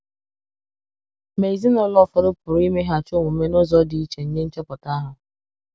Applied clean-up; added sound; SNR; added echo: none; none; none; none.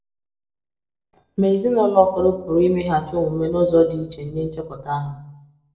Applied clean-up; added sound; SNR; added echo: neural separator model SepFormer DNS4.